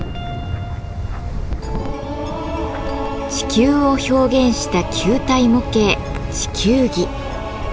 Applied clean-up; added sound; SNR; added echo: none; Wind; 7 dB; none.